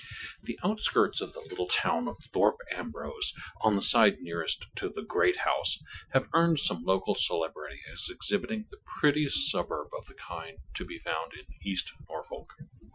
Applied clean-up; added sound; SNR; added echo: classical method Wiener filter.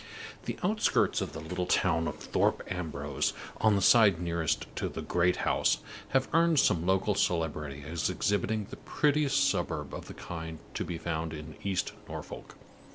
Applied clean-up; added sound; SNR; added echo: none; none; none; none.